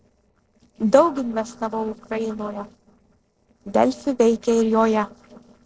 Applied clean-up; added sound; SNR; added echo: neural separator model SepFormer DNS4.